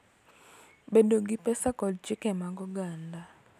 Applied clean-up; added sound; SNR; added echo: none; none; none; none.